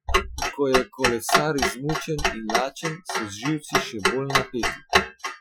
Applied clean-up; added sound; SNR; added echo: classical method Wiener filter.